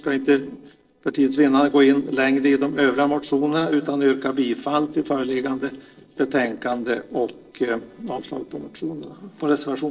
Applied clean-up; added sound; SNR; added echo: neural separator model SepFormer DNS4.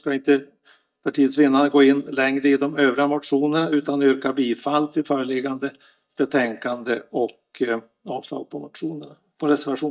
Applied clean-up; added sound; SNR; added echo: neural mask model DeepFilterNet 3.